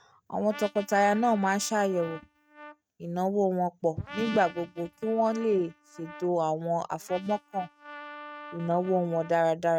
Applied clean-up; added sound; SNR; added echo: neural mask model RNNoise.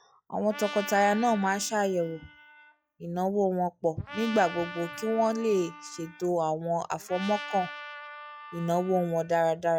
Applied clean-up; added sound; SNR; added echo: classical method log-MMSE.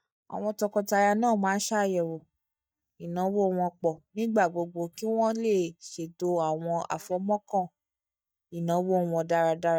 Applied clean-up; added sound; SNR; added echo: neural mask model DeepFilterNet 3.